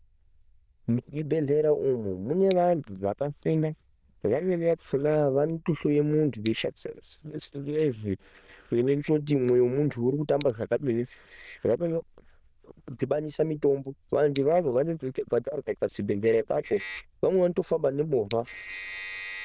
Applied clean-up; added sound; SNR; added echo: neural diffusion model UNIVERSE++.